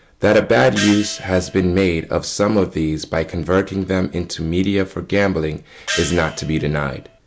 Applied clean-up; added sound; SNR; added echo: none; Gong; 11 dB; none.